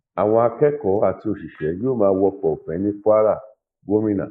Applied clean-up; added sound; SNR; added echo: neural mask model Resemble Enhance denoiser.